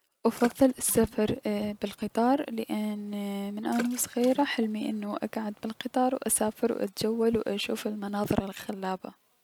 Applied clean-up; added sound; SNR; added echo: none; Water / Splash, splatter; 18 dB; none.